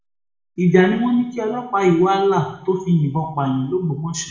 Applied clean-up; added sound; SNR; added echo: none; none; none; reverberation time 0.7 s.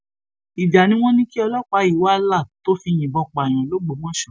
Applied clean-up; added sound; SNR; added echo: none; none; none; none.